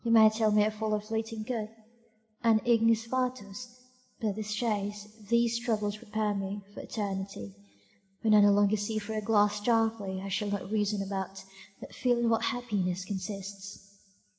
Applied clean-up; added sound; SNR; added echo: none; none; none; reverberation time 1.3 s.